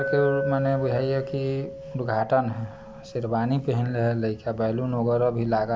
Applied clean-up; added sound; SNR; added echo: none; Glass; 9 dB; none.